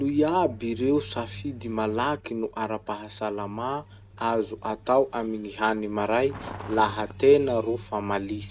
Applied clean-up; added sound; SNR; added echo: none; Truck; 15 dB; none.